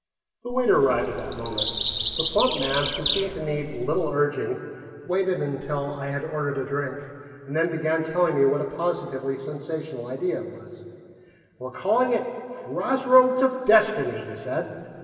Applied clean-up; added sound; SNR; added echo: none; Bird vocalization, bird call, bird song; 1 dB; reverberation time 2.6 s.